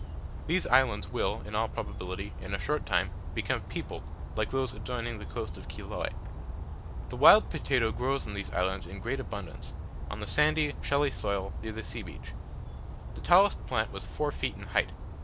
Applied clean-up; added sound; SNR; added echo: none; Bird vocalization, bird call, bird song; 6 dB; none.